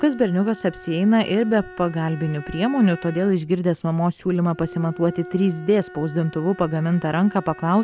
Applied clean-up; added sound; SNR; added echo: none; Bowed string instrument; 19 dB; none.